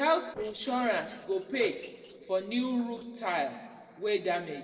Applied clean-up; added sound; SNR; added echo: neural separator model SepFormer DNS4.